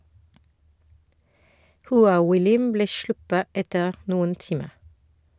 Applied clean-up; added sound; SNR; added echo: none; none; none; none.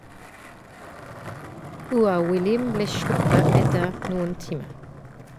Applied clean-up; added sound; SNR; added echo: none; Skateboard; -1 dB; none.